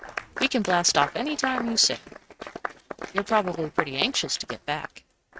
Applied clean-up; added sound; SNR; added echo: neural mask model RNNoise.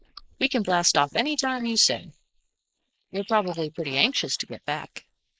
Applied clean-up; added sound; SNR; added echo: neural mask model Resemble Enhance denoiser.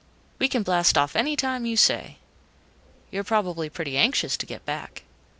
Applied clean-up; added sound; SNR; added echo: none; none; none; none.